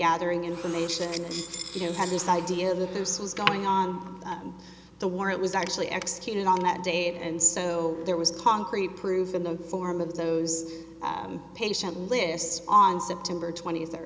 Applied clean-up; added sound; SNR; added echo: none; Tools; 13 dB; none.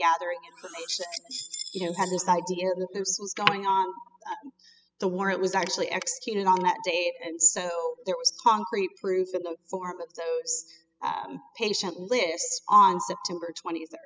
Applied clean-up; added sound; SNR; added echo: classical method spectral subtraction.